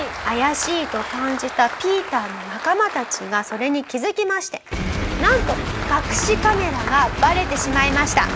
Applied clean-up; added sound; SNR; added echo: none; Applause; 10 dB; none.